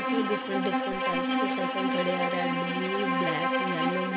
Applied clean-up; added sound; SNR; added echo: none; Bowed string instrument; -4 dB; none.